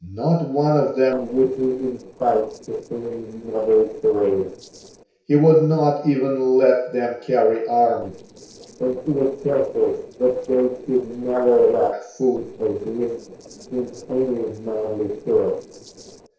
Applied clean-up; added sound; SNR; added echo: neural separator model SepFormer DNS4.